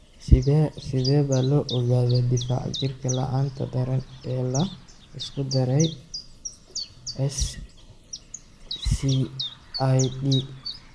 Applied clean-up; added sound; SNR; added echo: neural mask model Resemble Enhance denoiser.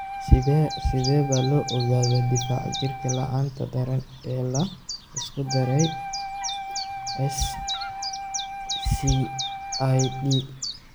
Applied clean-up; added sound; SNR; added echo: none; Chirp, tweet + Wind instrument, woodwind instrument; 7 dB; none.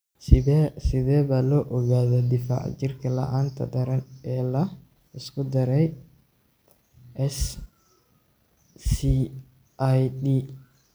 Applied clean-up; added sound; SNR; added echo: none; none; none; none.